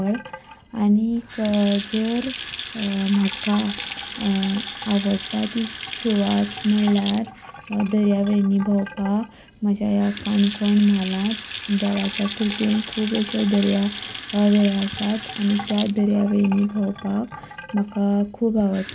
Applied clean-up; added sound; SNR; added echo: none; Sink (filling or washing) / Water tap, faucet / Splash, splatter; 6 dB; none.